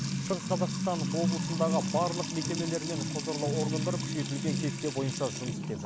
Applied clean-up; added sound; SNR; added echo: none; Trickle, dribble / Water tap, faucet / Music; -1 dB; none.